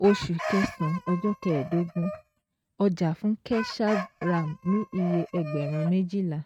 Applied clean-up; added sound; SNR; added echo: neural mask model RNNoise.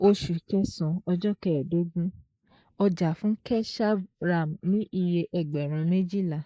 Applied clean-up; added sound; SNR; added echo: neural mask model Resemble Enhance denoiser.